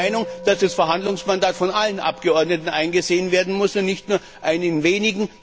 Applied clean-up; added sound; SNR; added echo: none; Musical instrument; 18 dB; none.